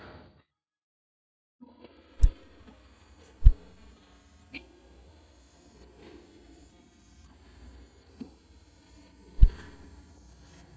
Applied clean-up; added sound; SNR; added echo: neural mask model DeepFilterNet 3.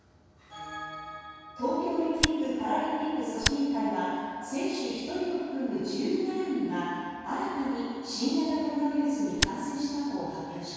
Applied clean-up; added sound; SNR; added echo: none; Tick; 1 dB; reverberation time 2.2 s.